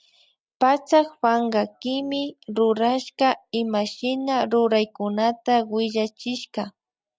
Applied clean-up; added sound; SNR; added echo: none; none; none; none.